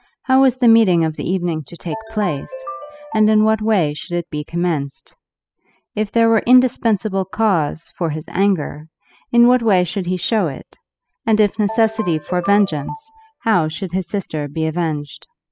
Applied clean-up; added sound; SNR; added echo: classical method spectral subtraction.